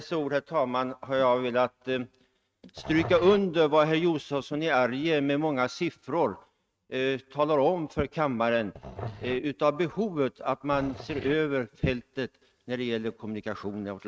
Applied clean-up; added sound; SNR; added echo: neural mask model RNNoise.